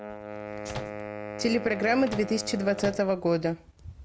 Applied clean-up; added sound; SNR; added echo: none; Microwave oven + Wind instrument, woodwind instrument; 10 dB; none.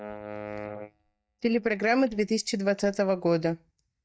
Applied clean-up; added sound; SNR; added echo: neural mask model DeepFilterNet 3.